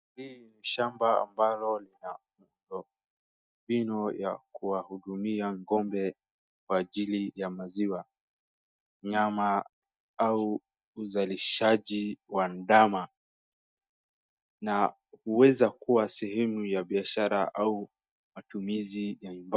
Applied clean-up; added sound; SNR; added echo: neural mask model DeepFilterNet 3.